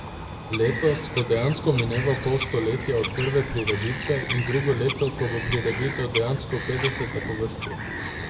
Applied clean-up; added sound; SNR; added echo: none; Bird vocalization, bird call, bird song; 6 dB; reverberation time 0.7 s.